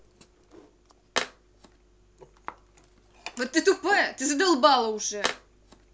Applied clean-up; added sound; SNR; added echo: none; Tools; 12 dB; none.